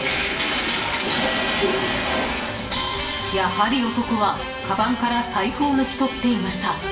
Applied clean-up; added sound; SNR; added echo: none; none; none; reverberation time 0.8 s.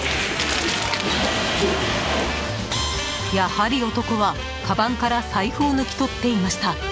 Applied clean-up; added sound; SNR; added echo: none; none; none; none.